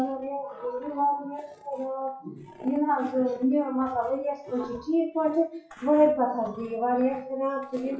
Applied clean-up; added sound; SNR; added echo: classical method WPE with log-MMSE.